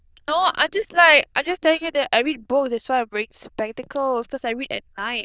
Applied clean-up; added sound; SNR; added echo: neural diffusion model UNIVERSE++.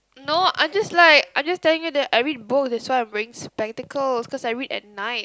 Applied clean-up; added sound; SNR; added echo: none; none; none; none.